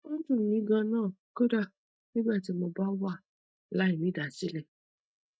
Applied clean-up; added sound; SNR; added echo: neural mask model DeepFilterNet 3.